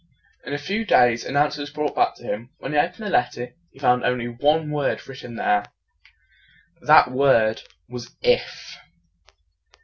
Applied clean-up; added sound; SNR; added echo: none; none; none; none.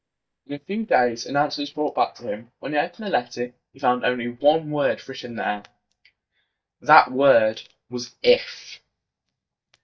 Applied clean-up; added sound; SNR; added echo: neural mask model DeepFilterNet 3.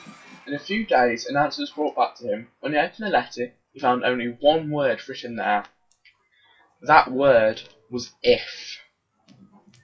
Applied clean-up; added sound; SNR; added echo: classical method WPE with log-MMSE.